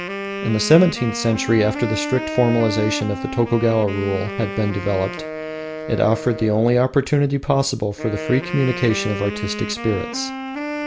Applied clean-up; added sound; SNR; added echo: none; Wind instrument, woodwind instrument; 8 dB; none.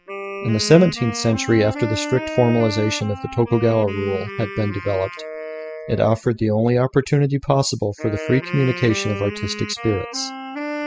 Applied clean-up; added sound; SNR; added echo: classical method spectral subtraction.